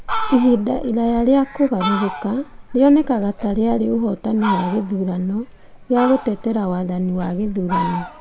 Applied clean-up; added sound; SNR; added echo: none; Fowl; 10 dB; none.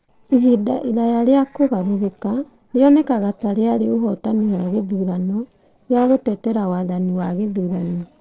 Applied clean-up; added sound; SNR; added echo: neural separator model SepFormer DNS4.